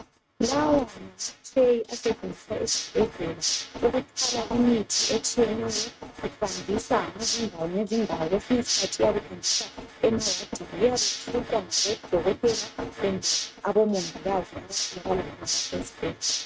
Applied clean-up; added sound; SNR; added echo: neural mask model RNNoise.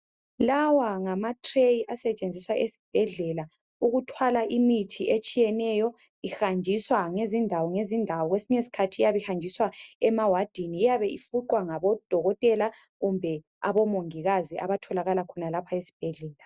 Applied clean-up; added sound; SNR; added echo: none; none; none; none.